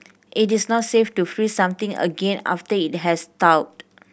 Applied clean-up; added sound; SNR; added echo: none; none; none; none.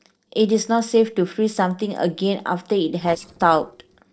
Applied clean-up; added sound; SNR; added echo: neural separator model SepFormer DNS4.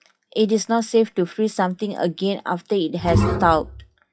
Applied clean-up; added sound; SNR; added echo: classical method WPE with log-MMSE.